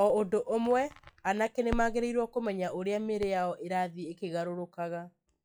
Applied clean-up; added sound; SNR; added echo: classical method log-MMSE.